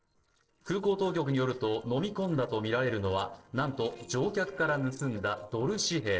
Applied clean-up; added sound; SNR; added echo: neural separator model SepFormer DNS4.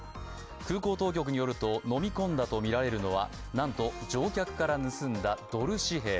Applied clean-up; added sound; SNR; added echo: none; none; none; none.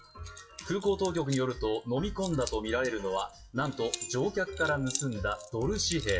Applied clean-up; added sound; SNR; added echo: classical method WPE with log-MMSE.